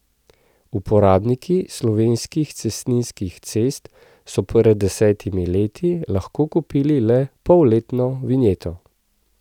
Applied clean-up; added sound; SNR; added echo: none; none; none; none.